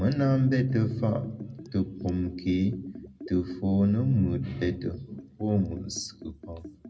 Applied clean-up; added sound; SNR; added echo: none; Liquid; 20 dB; reverberation time 0.2 s.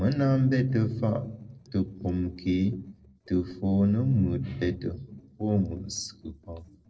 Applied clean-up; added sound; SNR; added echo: neural separator model SepFormer DNS4.